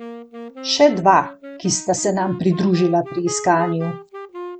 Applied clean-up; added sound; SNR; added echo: none; Wind instrument, woodwind instrument; 14 dB; none.